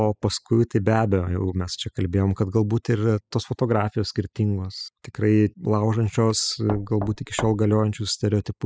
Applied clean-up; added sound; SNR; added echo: classical method spectral subtraction.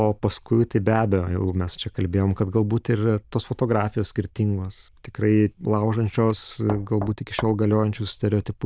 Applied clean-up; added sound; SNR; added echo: neural diffusion model UNIVERSE++.